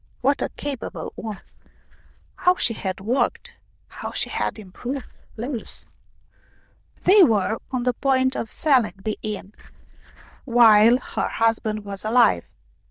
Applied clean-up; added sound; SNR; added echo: neural diffusion model UNIVERSE++.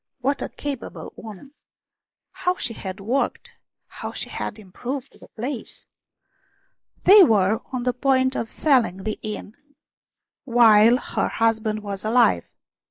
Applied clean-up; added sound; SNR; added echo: neural mask model Resemble Enhance denoiser.